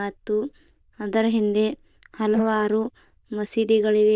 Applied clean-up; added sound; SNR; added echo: neural diffusion model UNIVERSE++.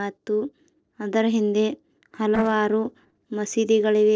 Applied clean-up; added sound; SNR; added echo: neural separator model SepFormer DNS4.